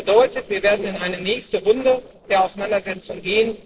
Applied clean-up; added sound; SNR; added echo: neural separator model SepFormer DNS4.